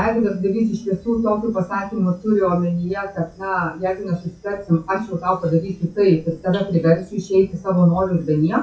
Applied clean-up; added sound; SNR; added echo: classical method WPE with log-MMSE.